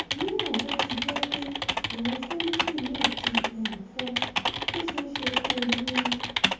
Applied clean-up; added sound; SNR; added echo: none; Typing; -4 dB; reverberation time 0.9 s.